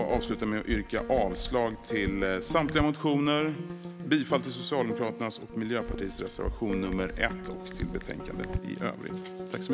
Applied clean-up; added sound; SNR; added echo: none; Chatter / Chirp, tweet / Car passing by / Typing + Piano; 6 dB; none.